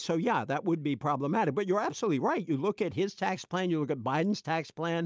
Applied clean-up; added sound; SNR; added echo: none; none; none; none.